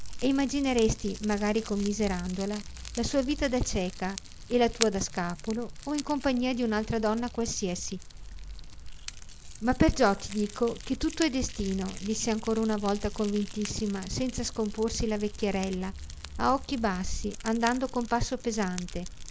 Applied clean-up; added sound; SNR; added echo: none; Fire; 10 dB; none.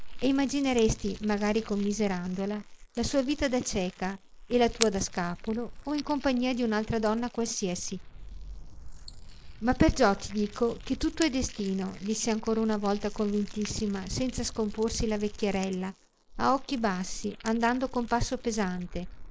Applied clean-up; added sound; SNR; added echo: neural mask model Resemble Enhance denoiser.